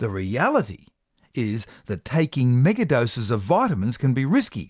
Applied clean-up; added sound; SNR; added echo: none; none; none; none.